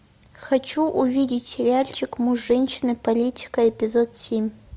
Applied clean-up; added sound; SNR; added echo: none; none; none; none.